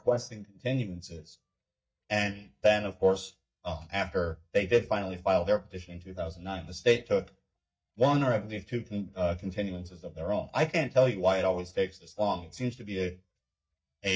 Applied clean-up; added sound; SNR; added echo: neural mask model DeepFilterNet 3.